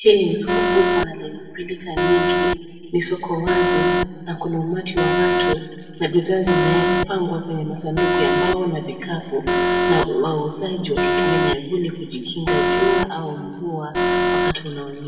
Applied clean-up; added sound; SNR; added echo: none; Alarm; 0 dB; reverberation time 2.0 s.